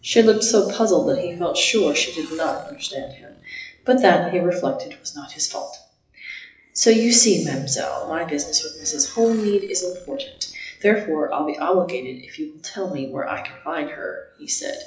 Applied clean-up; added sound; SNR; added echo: classical method WPE with log-MMSE.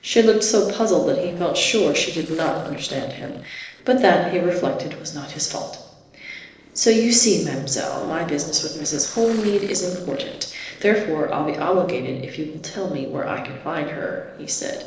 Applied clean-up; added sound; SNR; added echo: neural separator model SepFormer DNS4.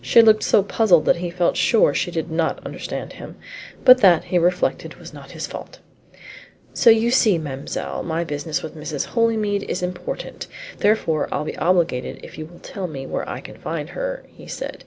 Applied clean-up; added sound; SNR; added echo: none; none; none; none.